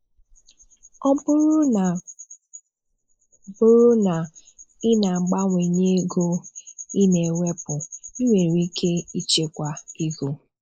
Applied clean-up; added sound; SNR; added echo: neural mask model Resemble Enhance denoiser.